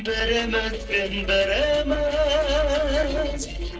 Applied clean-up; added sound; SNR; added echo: neural separator model SepFormer DNS4.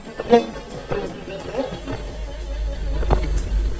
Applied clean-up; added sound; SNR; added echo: neural mask model DeepFilterNet 3.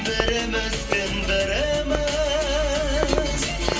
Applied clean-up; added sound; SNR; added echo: none; Fireworks; 9 dB; reverberation time 0.3 s.